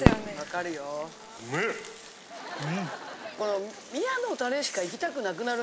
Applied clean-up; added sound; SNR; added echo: none; Fireworks; -2 dB; none.